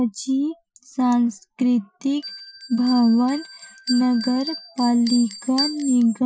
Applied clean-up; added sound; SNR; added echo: classical method Wiener filter.